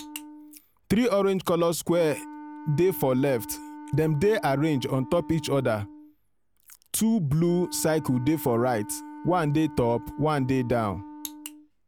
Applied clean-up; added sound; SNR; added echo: none; Wind instrument, woodwind instrument; 17 dB; none.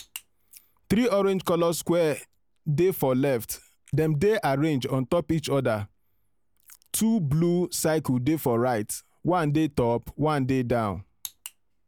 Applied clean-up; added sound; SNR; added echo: none; none; none; none.